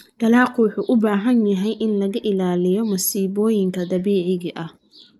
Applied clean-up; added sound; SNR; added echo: neural mask model Resemble Enhance denoiser.